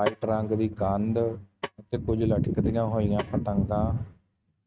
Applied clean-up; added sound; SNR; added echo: neural mask model RNNoise.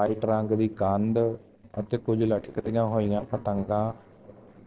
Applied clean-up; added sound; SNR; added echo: neural separator model SepFormer DNS4.